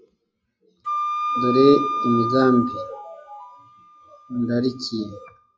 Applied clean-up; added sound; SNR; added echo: classical method log-MMSE.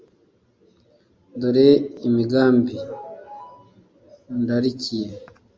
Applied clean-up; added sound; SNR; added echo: none; none; none; none.